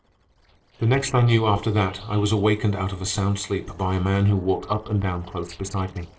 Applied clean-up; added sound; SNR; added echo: neural separator model SepFormer DNS4.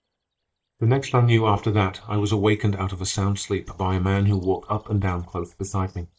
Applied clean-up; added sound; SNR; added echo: neural mask model DeepFilterNet 3.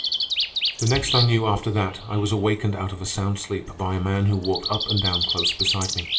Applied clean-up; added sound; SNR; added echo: none; Bird; 4 dB; reverberation time 0.2 s.